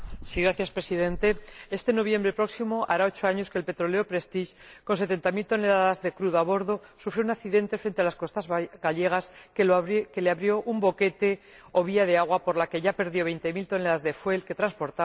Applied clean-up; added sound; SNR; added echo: none; none; none; none.